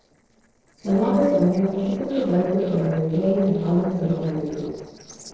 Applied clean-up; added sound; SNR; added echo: neural separator model SepFormer DNS4.